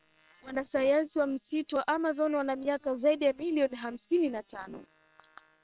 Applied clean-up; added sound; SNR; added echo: neural separator model SepFormer WHAM!.